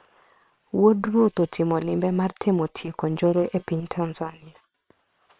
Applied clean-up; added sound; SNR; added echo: neural separator model SepFormer WHAM!.